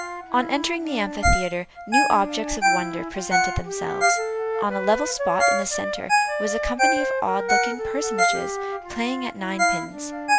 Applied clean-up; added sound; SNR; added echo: none; Wind instrument, woodwind instrument + Ringtone; -3 dB; none.